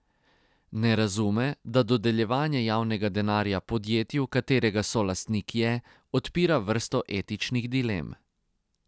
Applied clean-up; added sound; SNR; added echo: none; none; none; none.